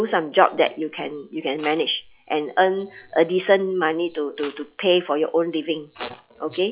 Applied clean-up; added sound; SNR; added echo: classical method log-MMSE.